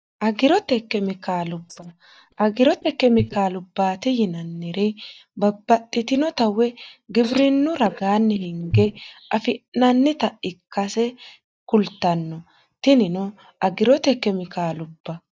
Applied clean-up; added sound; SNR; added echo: neural mask model DeepFilterNet 3.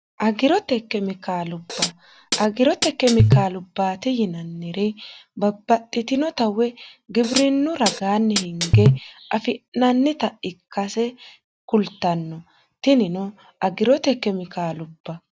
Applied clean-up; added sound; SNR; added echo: none; Hi-hat; -1 dB; none.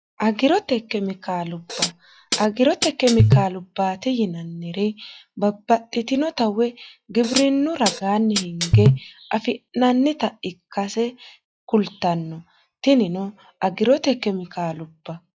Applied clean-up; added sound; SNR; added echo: classical method log-MMSE.